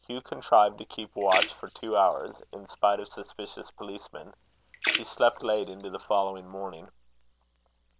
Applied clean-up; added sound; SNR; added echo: none; Splash, splatter; 8 dB; none.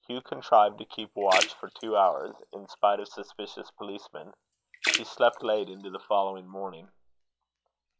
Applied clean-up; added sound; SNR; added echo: classical method log-MMSE.